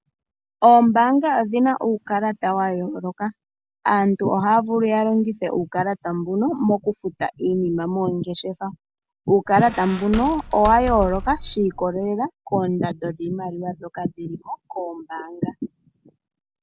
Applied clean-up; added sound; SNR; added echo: none; Squeak; 10 dB; none.